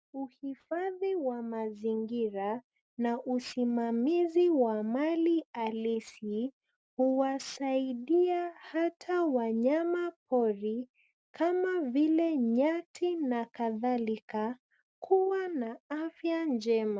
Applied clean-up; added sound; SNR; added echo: none; none; none; none.